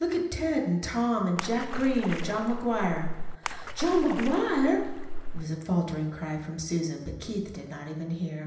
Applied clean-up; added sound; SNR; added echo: none; Splash, splatter; 4 dB; reverberation time 0.9 s.